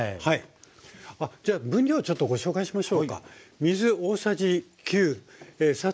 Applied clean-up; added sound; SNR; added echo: none; none; none; none.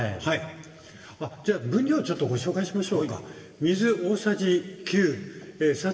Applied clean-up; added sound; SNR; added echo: none; none; none; reverberation time 3.0 s.